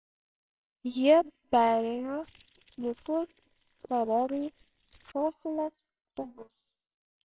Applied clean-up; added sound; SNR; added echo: neural separator model SepFormer WHAMR!.